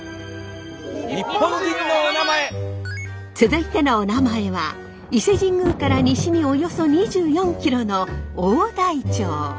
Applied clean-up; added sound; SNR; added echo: none; Bowed string instrument + Thunder; 13 dB; none.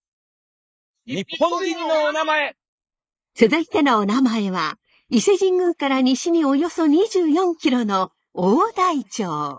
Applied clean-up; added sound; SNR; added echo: neural mask model Resemble Enhance denoiser.